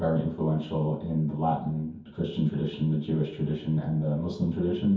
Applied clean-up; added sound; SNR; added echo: none; none; none; reverberation time 0.6 s.